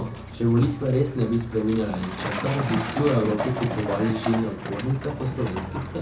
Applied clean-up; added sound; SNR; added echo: none; Truck; 7 dB; reverberation time 0.6 s.